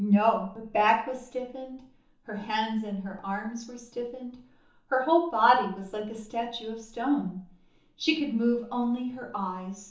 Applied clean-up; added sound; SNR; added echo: none; none; none; reverberation time 1.2 s.